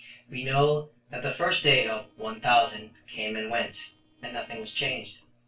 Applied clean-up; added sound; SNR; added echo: neural separator model SepFormer DNS4.